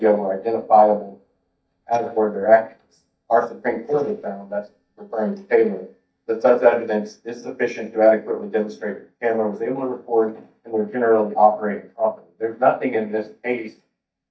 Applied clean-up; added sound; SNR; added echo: neural mask model DeepFilterNet 3.